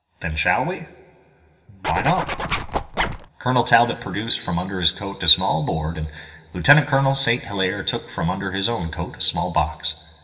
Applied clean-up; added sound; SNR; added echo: none; Zipper (clothing); 3 dB; reverberation time 1.8 s.